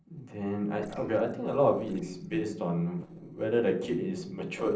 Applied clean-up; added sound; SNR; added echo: neural separator model SepFormer DNS4.